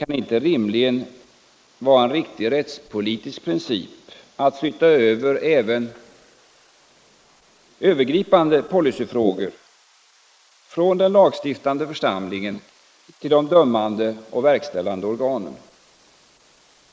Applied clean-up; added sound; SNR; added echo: neural mask model Resemble Enhance denoiser.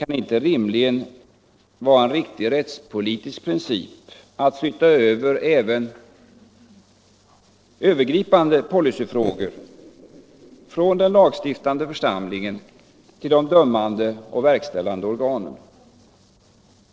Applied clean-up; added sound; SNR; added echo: neural separator model SepFormer DNS4.